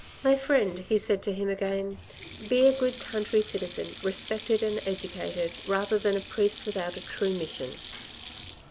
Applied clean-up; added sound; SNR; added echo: none; Sink (filling or washing); 12 dB; none.